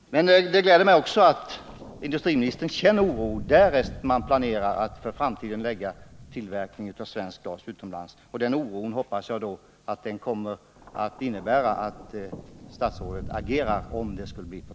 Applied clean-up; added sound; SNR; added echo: none; Thunder; 17 dB; none.